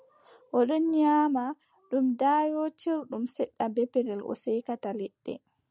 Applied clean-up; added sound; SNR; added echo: none; none; none; none.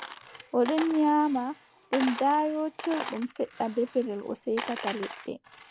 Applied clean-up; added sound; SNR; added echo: none; Coin (dropping); 11 dB; none.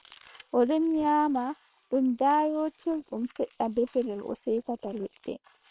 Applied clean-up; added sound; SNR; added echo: neural separator model SepFormer WHAM!.